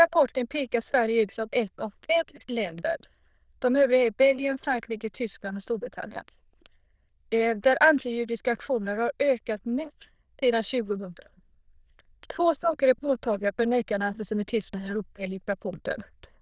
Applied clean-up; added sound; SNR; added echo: neural diffusion model UNIVERSE++.